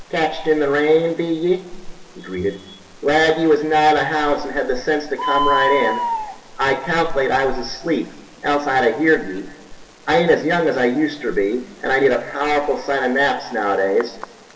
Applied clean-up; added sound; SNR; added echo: none; Bird; 12 dB; reverberation time 1.9 s.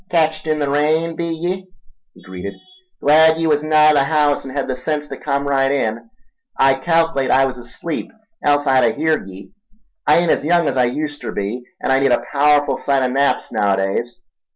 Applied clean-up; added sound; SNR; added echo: none; none; none; none.